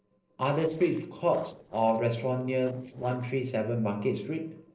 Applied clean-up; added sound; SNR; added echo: neural separator model SepFormer DNS4.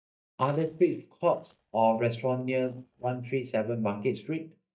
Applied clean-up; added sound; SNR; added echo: neural mask model DeepFilterNet 3.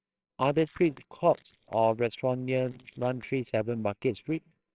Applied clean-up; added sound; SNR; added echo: neural separator model SepFormer WHAMR!.